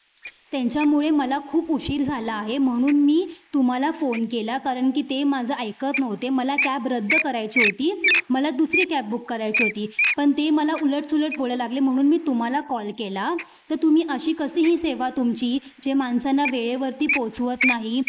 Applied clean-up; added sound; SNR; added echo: neural mask model Resemble Enhance denoiser.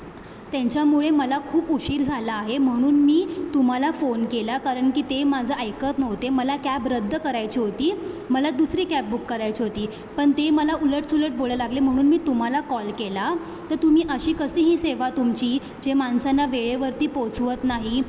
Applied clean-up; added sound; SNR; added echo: none; none; none; none.